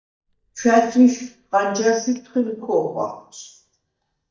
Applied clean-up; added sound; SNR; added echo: neural mask model DeepFilterNet 3.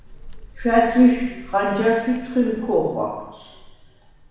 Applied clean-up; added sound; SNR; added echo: none; Bird; 18 dB; reverberation time 1.1 s.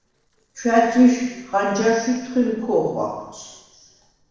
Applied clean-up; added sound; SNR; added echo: neural separator model SepFormer DNS4.